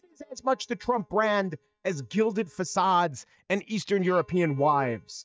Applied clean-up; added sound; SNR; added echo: neural mask model DeepFilterNet 3.